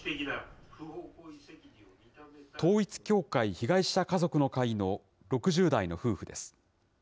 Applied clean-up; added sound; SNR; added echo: none; none; none; none.